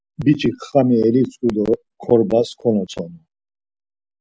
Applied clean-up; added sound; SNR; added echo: none; none; none; none.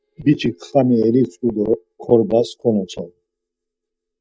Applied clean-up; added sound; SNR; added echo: neural mask model DeepFilterNet 3.